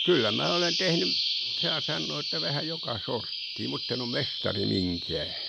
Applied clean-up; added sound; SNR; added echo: none; Bird vocalization, bird call, bird song; 1 dB; none.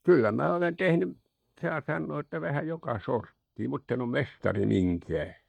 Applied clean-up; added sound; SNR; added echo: neural mask model DeepFilterNet 3.